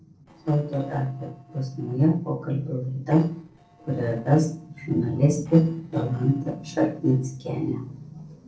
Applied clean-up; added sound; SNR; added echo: neural separator model SepFormer DNS4.